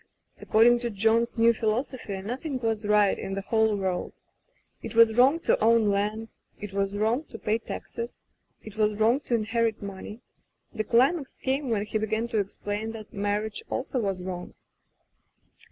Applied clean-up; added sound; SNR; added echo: none; none; none; none.